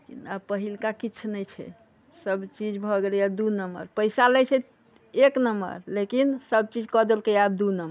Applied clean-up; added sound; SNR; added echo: none; none; none; none.